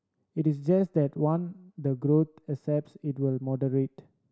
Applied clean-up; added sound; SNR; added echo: none; none; none; none.